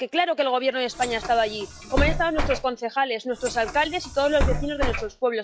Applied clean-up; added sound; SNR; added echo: classical method log-MMSE.